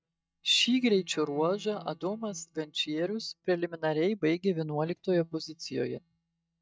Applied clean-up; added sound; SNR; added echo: neural mask model DeepFilterNet 3.